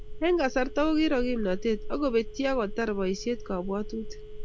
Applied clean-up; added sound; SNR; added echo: none; Telephone; 7 dB; none.